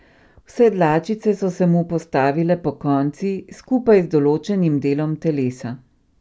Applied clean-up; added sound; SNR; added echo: none; none; none; none.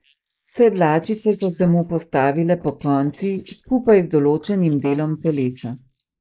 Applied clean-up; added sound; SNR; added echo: neural mask model Resemble Enhance denoiser.